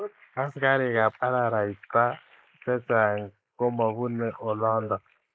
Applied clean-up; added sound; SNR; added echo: neural mask model Resemble Enhance denoiser.